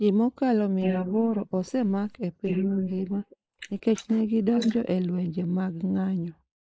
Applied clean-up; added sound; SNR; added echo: neural mask model Resemble Enhance denoiser.